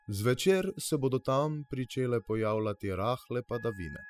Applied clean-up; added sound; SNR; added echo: classical method spectral subtraction.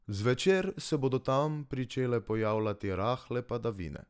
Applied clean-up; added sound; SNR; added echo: none; none; none; none.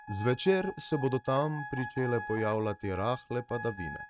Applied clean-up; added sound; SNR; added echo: neural mask model RNNoise.